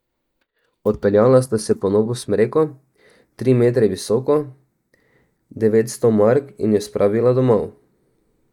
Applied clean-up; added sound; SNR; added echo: neural mask model DeepFilterNet 3.